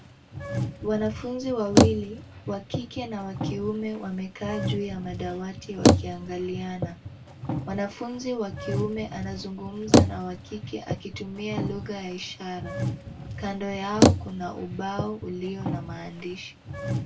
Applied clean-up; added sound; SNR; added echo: none; Bicycle; -4 dB; reverberation time 0.1 s.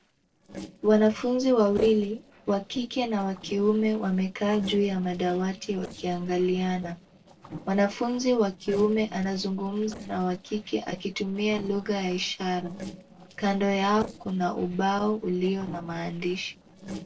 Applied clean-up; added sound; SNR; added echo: neural separator model SepFormer DNS4.